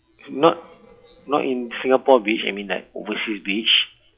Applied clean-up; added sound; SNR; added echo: classical method log-MMSE.